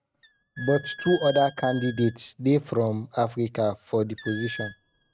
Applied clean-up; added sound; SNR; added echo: neural mask model RNNoise.